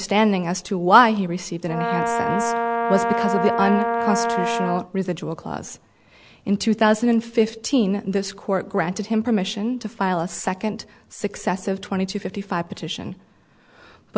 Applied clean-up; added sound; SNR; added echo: none; Brass instrument; 0 dB; none.